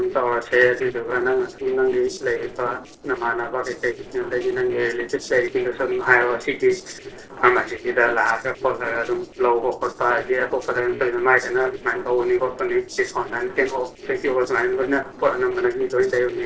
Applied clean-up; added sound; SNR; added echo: neural separator model SepFormer DNS4.